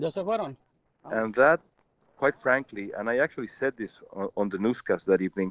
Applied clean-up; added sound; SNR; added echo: neural separator model SepFormer DNS4.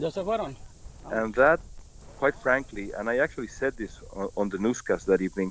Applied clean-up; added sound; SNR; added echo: none; Wind; 18 dB; none.